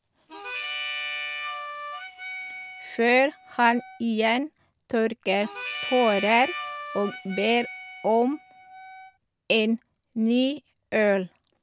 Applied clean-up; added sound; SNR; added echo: none; Harmonica; 9 dB; none.